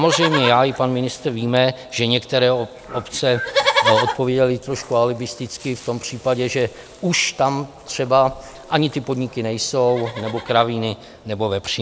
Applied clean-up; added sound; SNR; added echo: none; Livestock, farm animals, working animals; 8 dB; none.